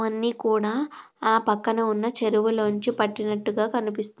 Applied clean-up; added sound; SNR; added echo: none; none; none; none.